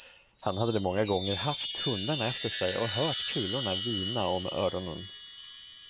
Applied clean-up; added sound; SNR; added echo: none; Chime; 1 dB; none.